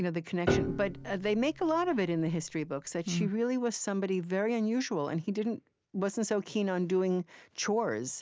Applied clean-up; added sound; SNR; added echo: none; Piano; 6 dB; none.